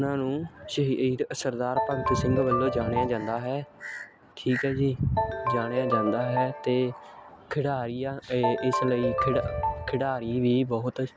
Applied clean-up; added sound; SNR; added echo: none; Ringtone; 3 dB; none.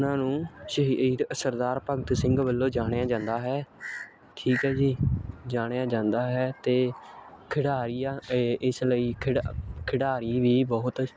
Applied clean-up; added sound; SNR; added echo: none; none; none; none.